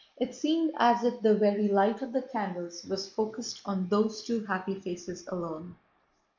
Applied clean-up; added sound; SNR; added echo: neural mask model Resemble Enhance denoiser.